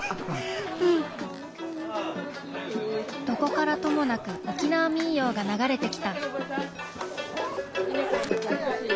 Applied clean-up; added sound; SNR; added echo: none; Zipper (clothing); 13 dB; none.